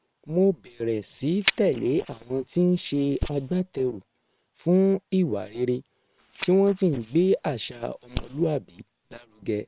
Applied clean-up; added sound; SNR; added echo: neural separator model SepFormer WHAM!.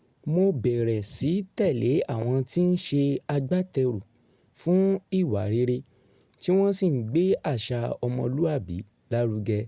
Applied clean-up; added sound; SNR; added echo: none; none; none; none.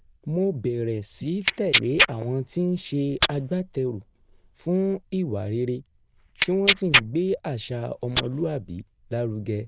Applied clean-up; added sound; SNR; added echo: neural diffusion model UNIVERSE++.